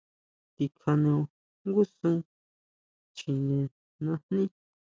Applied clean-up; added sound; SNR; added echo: none; none; none; none.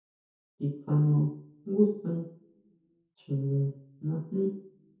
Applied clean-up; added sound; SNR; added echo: none; none; none; reverberation time 0.6 s.